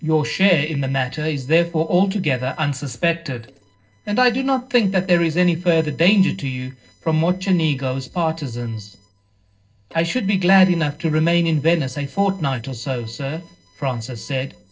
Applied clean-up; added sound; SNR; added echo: neural separator model SepFormer DNS4.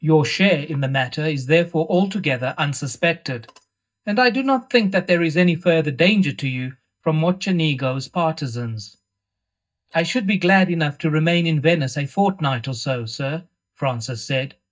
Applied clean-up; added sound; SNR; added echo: neural mask model DeepFilterNet 3.